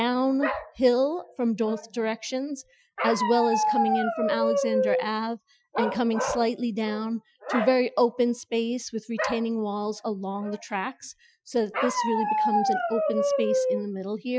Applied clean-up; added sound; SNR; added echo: classical method Wiener filter.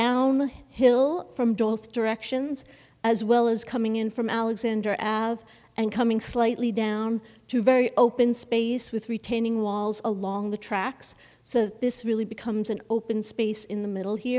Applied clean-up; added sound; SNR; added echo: none; none; none; none.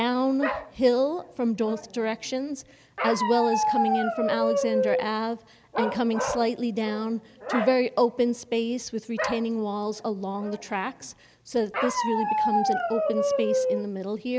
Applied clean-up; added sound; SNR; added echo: none; Bark; 3 dB; none.